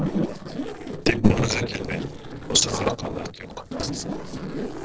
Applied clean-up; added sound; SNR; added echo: neural separator model SepFormer DNS4.